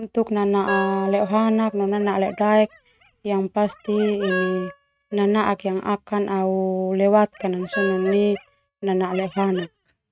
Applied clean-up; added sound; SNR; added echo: neural mask model RNNoise.